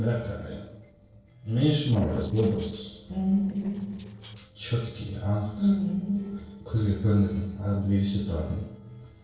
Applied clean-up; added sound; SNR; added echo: neural separator model SepFormer DNS4.